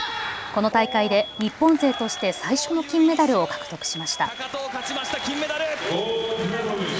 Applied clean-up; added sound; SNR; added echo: none; Alarm; 16 dB; none.